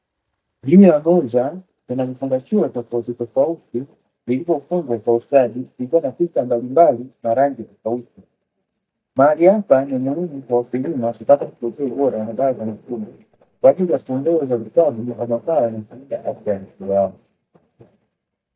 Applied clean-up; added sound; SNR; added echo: neural mask model DeepFilterNet 3.